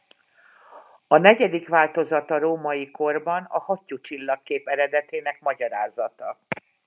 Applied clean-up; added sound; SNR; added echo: none; none; none; none.